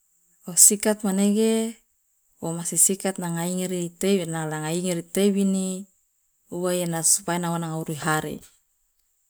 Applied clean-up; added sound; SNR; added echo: none; none; none; none.